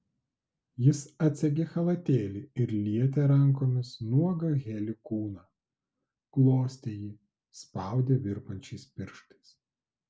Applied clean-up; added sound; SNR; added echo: none; none; none; none.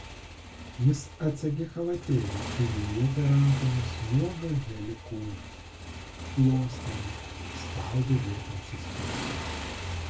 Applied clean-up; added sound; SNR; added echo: none; Motorcycle; 8 dB; reverberation time 0.2 s.